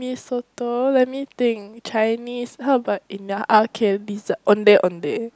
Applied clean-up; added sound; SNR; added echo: none; none; none; none.